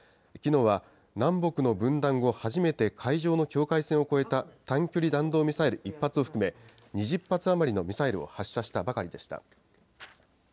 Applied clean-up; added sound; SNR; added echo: none; none; none; none.